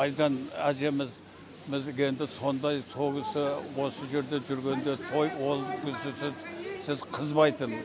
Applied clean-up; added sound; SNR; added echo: none; none; none; none.